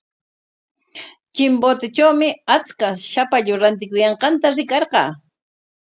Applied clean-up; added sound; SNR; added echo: none; none; none; none.